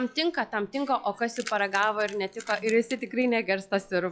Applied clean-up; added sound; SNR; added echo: classical method log-MMSE.